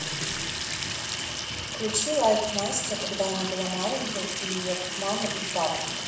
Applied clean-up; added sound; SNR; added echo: none; Sink (filling or washing) / Water tap, faucet; 2 dB; reverberation time 0.7 s.